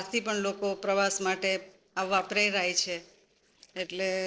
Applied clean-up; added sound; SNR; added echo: neural separator model SepFormer DNS4.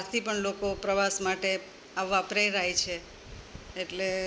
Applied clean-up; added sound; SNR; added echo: none; none; none; none.